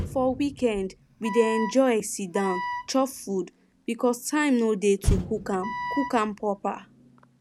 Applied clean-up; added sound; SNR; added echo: none; Motor vehicle (road) + Wind instrument, woodwind instrument; 8 dB; none.